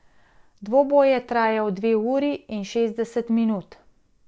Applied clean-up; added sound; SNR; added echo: neural mask model DeepFilterNet 3.